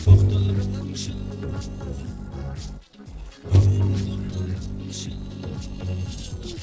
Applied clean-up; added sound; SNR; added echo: neural separator model SepFormer DNS4.